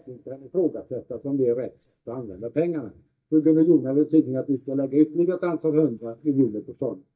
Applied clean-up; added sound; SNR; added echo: neural mask model DeepFilterNet 3.